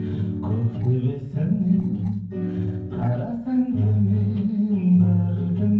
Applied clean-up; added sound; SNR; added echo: neural separator model SepFormer DNS4.